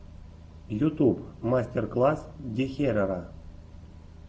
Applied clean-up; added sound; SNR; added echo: none; none; none; none.